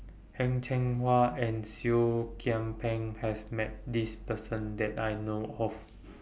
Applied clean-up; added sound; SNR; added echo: none; none; none; none.